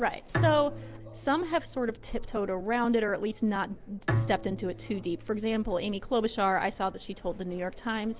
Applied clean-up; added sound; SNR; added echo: none; Bowed string instrument; 8 dB; none.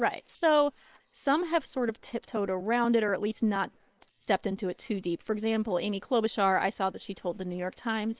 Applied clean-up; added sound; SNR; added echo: neural separator model SepFormer WHAM!.